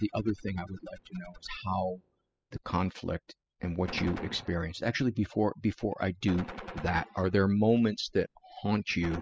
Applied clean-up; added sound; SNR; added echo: classical method spectral subtraction.